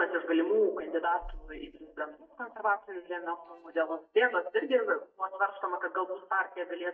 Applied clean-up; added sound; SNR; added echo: neural mask model DeepFilterNet 3.